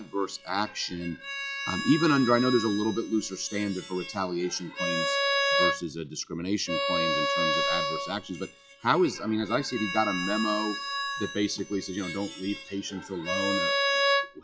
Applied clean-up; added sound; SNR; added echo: classical method log-MMSE.